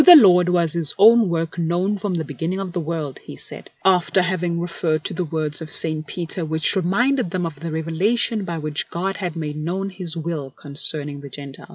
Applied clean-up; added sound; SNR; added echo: none; none; none; none.